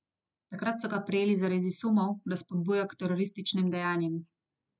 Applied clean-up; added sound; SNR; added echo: none; none; none; none.